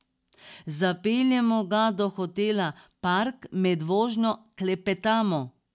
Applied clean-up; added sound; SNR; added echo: none; none; none; none.